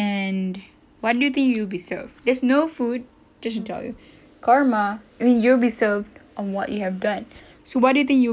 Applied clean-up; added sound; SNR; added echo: none; none; none; none.